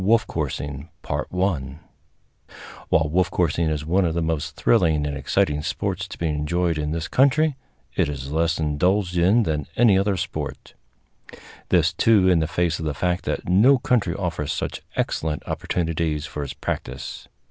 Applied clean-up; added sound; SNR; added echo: none; none; none; none.